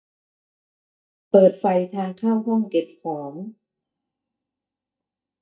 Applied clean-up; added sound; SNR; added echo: neural mask model DeepFilterNet 3.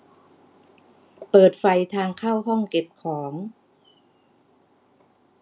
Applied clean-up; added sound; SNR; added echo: none; none; none; none.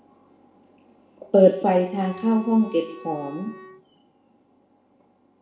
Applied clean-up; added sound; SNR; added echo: none; Wind instrument, woodwind instrument; 18 dB; reverberation time 0.6 s.